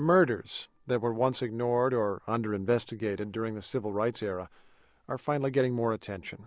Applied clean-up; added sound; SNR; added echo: none; none; none; none.